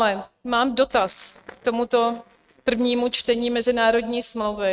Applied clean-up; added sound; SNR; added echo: neural mask model RNNoise.